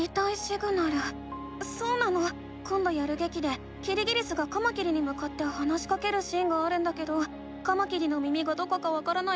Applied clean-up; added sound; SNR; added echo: none; Wind instrument, woodwind instrument; 16 dB; none.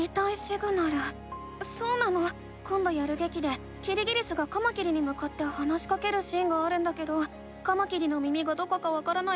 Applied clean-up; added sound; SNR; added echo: none; none; none; none.